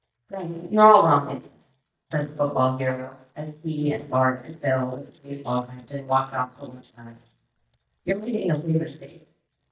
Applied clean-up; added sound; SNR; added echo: neural mask model DeepFilterNet 3.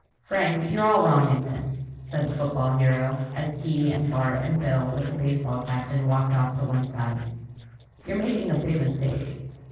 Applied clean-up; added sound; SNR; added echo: neural separator model SepFormer DNS4.